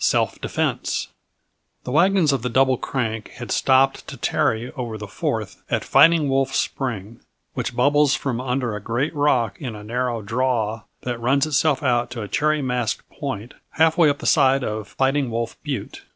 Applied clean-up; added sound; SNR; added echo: none; none; none; none.